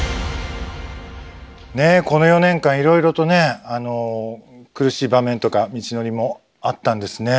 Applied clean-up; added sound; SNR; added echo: none; none; none; none.